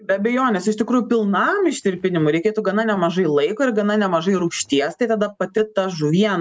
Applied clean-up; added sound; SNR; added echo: none; none; none; none.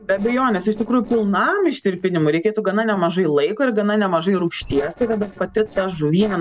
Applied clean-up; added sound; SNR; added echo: neural separator model SepFormer DNS4.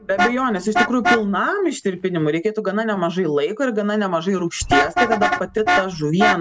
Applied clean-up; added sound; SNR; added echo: none; Vehicle horn, car horn, honking; 3 dB; none.